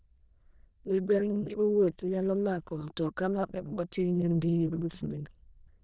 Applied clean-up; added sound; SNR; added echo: neural diffusion model UNIVERSE++.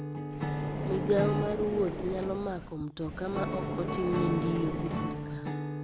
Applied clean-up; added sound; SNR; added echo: none; Acoustic guitar / Strum + Car; 1 dB; none.